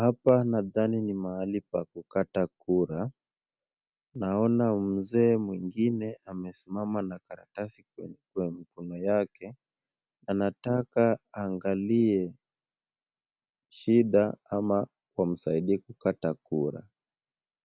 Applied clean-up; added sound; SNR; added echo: none; none; none; none.